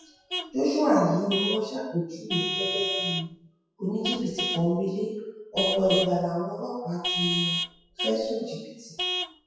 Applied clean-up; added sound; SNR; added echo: classical method WPE with log-MMSE.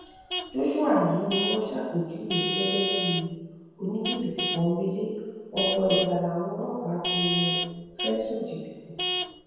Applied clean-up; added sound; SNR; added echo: none; Vehicle horn, car horn, honking / Truck; 4 dB; reverberation time 1.2 s.